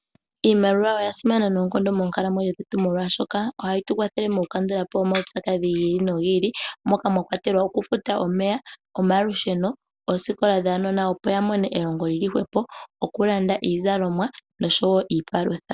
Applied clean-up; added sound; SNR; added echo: none; none; none; none.